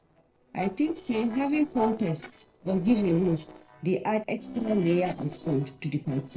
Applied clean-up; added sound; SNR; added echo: neural separator model SepFormer DNS4.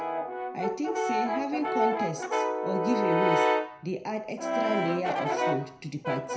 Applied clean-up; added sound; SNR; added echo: none; Brass instrument; -4 dB; reverberation time 0.5 s.